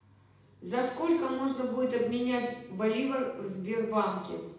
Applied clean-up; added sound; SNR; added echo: none; none; none; reverberation time 0.8 s.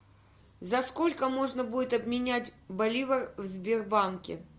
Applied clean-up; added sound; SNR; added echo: none; none; none; none.